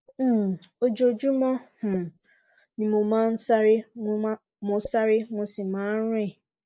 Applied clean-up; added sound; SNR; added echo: neural mask model Resemble Enhance denoiser.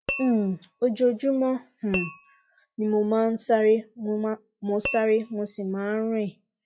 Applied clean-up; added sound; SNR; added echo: classical method log-MMSE.